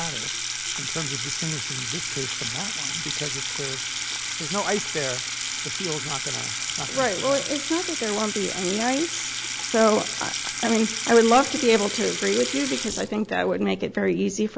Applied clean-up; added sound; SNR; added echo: none; Sink (filling or washing) / Water tap, faucet; 4 dB; none.